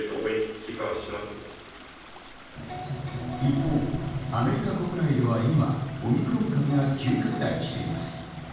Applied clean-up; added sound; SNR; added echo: none; Stream; 16 dB; reverberation time 1.2 s.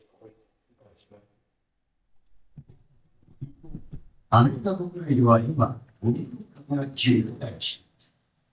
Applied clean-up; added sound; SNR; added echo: neural mask model DeepFilterNet 3.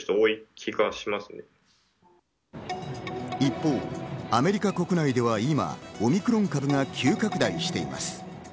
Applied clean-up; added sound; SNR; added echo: none; none; none; none.